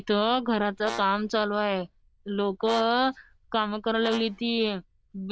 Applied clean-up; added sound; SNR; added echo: neural diffusion model UNIVERSE++.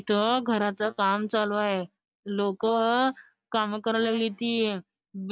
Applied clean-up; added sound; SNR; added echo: neural mask model DeepFilterNet 3.